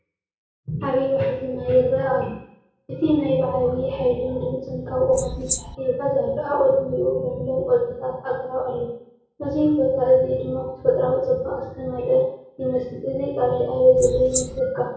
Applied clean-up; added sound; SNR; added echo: none; Wild animals; 6 dB; reverberation time 0.6 s.